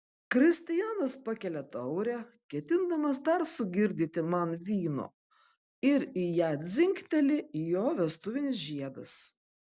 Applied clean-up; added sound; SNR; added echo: none; none; none; none.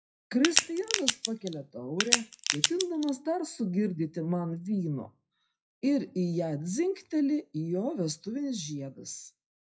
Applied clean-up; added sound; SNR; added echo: classical method WPE with log-MMSE.